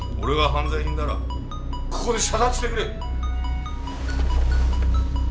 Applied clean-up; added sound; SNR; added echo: none; Wind instrument, woodwind instrument + Ringtone; 18 dB; none.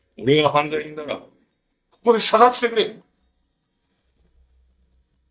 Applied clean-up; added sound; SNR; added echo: neural mask model DeepFilterNet 3.